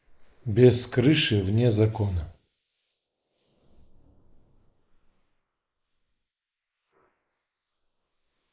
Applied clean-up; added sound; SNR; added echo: neural mask model Resemble Enhance denoiser.